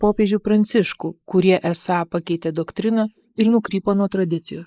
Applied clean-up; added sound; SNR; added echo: neural mask model Resemble Enhance denoiser.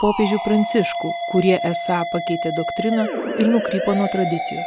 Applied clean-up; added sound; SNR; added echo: none; Musical instrument; 5 dB; none.